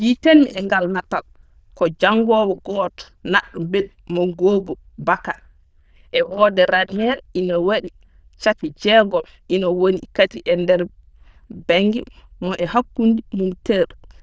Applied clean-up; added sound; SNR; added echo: neural diffusion model UNIVERSE++.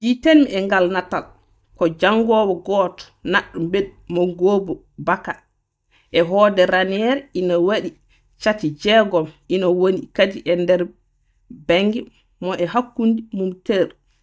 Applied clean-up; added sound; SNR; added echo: neural mask model DeepFilterNet 3.